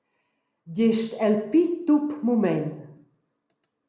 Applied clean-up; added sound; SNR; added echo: none; none; none; none.